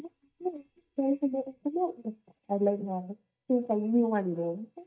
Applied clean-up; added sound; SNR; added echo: neural mask model DeepFilterNet 3.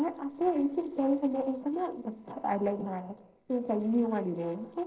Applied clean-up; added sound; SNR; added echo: neural separator model SepFormer DNS4.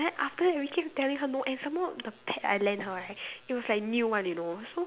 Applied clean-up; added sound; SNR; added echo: none; none; none; none.